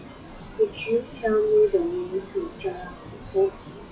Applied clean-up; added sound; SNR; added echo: classical method WPE with log-MMSE.